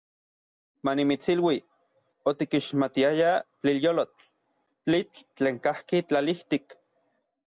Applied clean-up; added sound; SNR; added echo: none; none; none; none.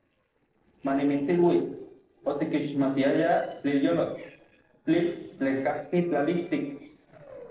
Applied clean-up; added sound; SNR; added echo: neural separator model SepFormer DNS4.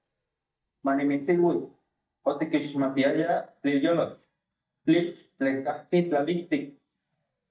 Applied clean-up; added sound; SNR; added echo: neural mask model DeepFilterNet 3.